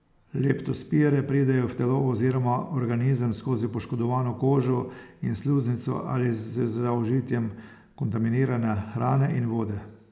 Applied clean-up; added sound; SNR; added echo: none; none; none; none.